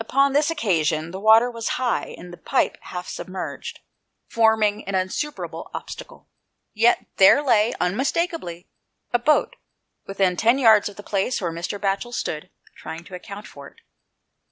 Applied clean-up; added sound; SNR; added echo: none; none; none; none.